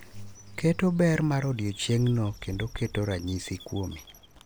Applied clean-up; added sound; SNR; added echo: none; Bird + Chirp, tweet; 19 dB; none.